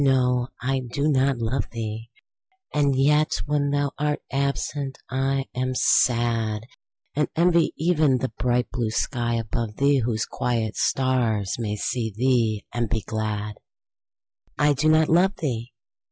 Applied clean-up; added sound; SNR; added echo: none; none; none; none.